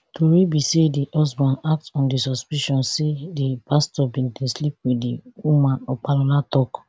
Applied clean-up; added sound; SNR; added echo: none; none; none; none.